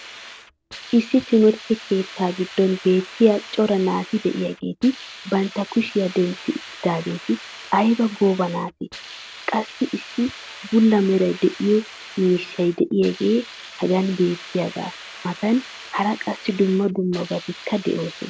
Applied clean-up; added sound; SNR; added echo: none; Hiss; 17 dB; none.